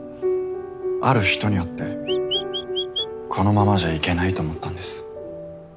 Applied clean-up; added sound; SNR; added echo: none; Chirp, tweet; 6 dB; none.